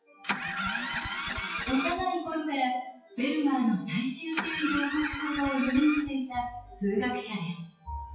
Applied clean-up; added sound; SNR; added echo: classical method WPE with log-MMSE.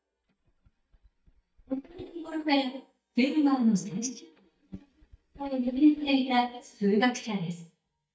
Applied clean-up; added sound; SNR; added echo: neural mask model DeepFilterNet 3.